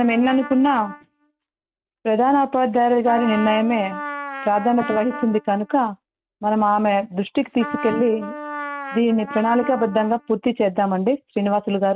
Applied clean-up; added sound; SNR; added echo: neural mask model RNNoise.